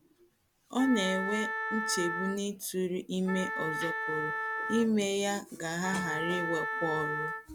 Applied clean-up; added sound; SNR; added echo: none; Wind instrument, woodwind instrument; 4 dB; none.